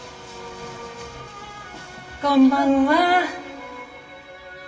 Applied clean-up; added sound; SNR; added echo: none; none; none; reverberation time 1.6 s.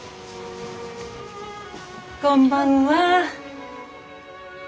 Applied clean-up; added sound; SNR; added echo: none; none; none; none.